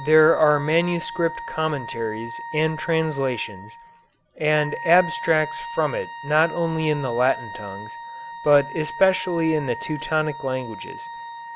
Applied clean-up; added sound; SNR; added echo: none; Wind instrument, woodwind instrument; 12 dB; none.